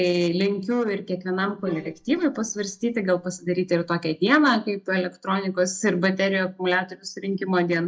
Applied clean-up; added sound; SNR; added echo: neural mask model DeepFilterNet 3.